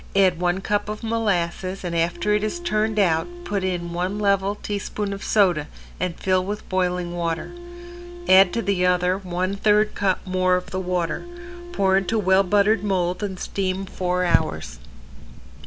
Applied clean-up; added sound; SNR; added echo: none; Wind instrument, woodwind instrument; 15 dB; none.